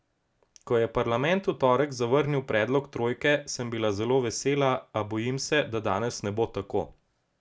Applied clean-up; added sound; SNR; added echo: none; none; none; none.